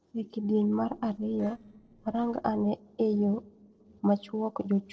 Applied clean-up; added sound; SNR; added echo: neural separator model SepFormer DNS4.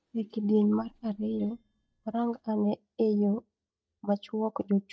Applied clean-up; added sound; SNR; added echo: neural mask model DeepFilterNet 3.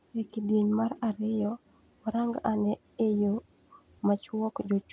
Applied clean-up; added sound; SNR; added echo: none; none; none; none.